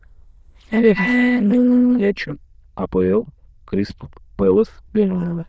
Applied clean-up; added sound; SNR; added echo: neural diffusion model UNIVERSE++.